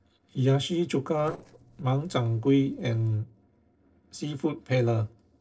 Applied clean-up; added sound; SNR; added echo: neural separator model SepFormer DNS4.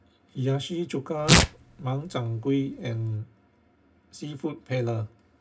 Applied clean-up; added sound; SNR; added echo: none; Tearing; -4 dB; reverberation time 0.4 s.